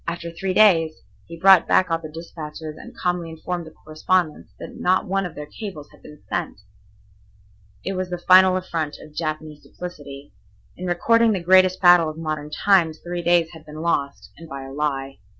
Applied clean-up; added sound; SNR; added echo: none; none; none; none.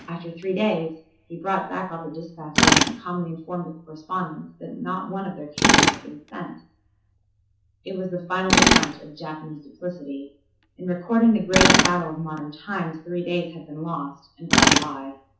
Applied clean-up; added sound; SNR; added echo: none; Tools; -3 dB; reverberation time 0.9 s.